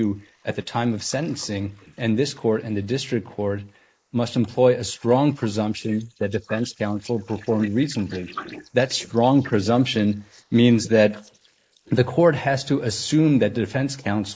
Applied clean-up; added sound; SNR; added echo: neural mask model Resemble Enhance denoiser.